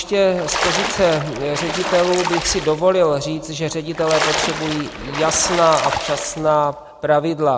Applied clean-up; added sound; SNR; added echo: none; Splash, splatter; 6 dB; none.